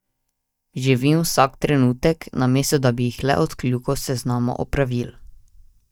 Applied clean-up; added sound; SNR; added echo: neural mask model DeepFilterNet 3.